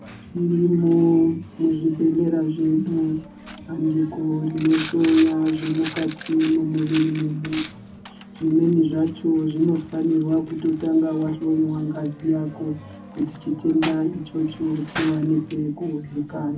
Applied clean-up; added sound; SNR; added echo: none; Coin (dropping); 16 dB; reverberation time 0.3 s.